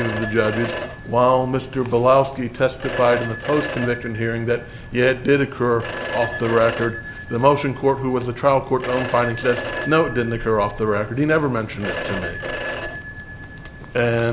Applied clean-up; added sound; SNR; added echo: none; Telephone; 11 dB; none.